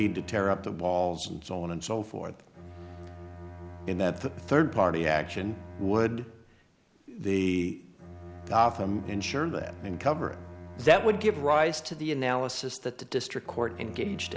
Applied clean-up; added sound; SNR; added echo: none; Bowed string instrument; 16 dB; none.